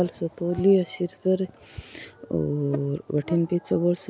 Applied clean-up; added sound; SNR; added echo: none; Buzz; 15 dB; none.